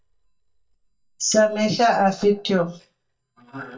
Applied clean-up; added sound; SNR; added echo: neural mask model DeepFilterNet 3.